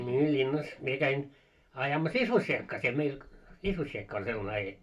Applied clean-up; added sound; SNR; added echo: none; none; none; reverberation time 0.2 s.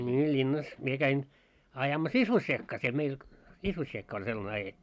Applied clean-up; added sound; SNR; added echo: none; none; none; none.